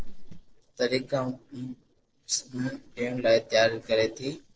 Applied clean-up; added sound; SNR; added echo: neural separator model SepFormer DNS4.